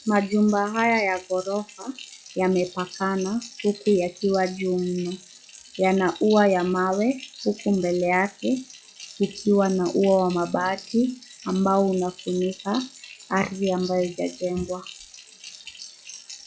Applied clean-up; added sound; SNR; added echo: classical method log-MMSE.